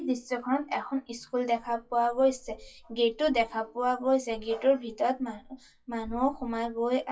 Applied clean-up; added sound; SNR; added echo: classical method WPE with log-MMSE.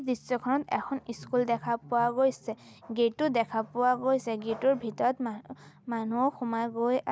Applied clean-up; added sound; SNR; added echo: none; none; none; none.